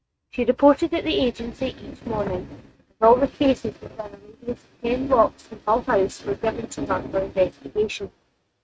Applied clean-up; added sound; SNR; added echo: neural mask model RNNoise.